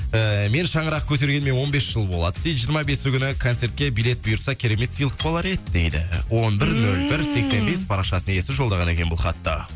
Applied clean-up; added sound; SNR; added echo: none; Cutlery, silverware; 16 dB; none.